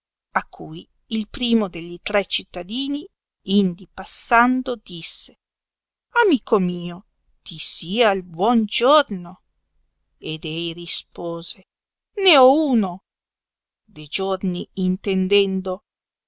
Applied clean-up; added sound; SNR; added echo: none; none; none; none.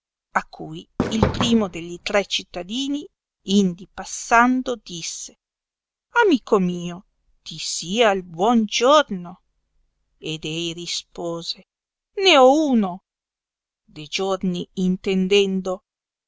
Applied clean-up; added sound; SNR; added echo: none; Fireworks; 4 dB; none.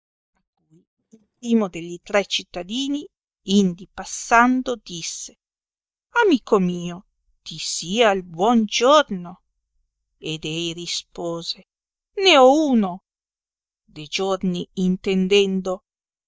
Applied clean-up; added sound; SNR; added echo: neural mask model DeepFilterNet 3.